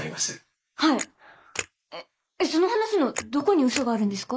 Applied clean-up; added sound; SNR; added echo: neural mask model Resemble Enhance denoiser.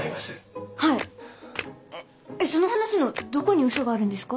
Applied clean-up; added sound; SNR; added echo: none; Camera; 14 dB; none.